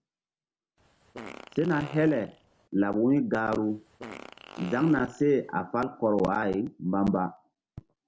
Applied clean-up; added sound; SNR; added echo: none; Fart; 17 dB; none.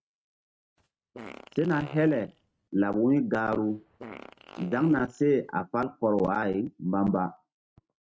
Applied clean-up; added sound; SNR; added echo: neural mask model RNNoise.